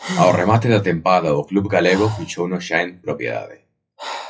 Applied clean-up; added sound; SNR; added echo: classical method WPE with log-MMSE.